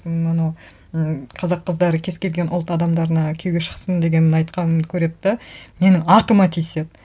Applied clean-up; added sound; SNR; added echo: none; none; none; none.